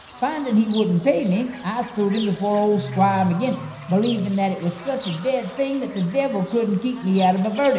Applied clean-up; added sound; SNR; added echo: none; Bird / Fowl; 15 dB; reverberation time 0.9 s.